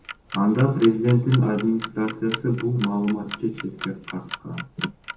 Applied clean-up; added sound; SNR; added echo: none; Clock; 7 dB; reverberation time 0.2 s.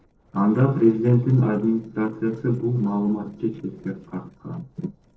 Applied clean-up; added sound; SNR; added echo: neural separator model SepFormer DNS4.